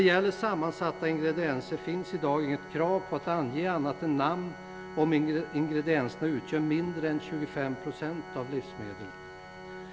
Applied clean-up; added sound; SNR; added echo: none; Organ; 14 dB; none.